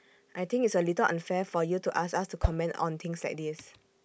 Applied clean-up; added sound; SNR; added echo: none; Whoosh, swoosh, swish; -1 dB; none.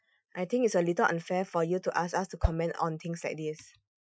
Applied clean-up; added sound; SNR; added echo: classical method Wiener filter.